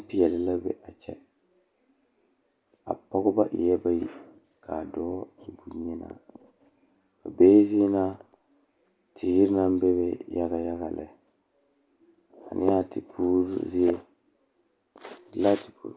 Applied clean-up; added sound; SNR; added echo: none; none; none; none.